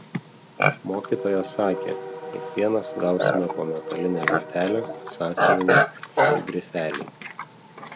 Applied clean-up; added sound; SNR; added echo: none; Livestock, farm animals, working animals; -2 dB; none.